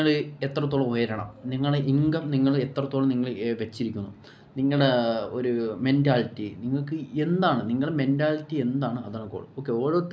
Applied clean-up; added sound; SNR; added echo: none; none; none; none.